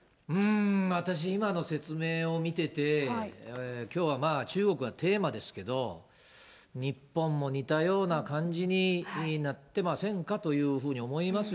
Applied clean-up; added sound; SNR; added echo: none; none; none; none.